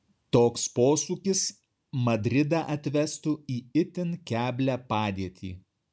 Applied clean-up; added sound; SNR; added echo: none; none; none; none.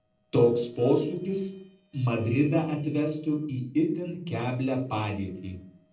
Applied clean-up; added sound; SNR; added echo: neural separator model SepFormer DNS4.